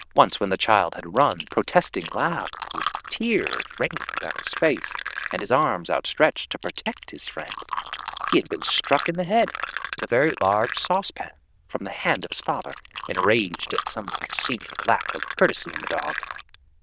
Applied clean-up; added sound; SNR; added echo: neural diffusion model UNIVERSE++.